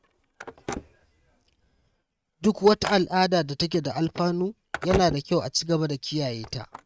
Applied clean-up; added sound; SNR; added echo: neural mask model RNNoise.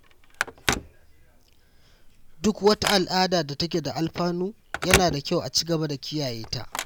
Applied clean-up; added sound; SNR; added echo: none; Telephone; 6 dB; none.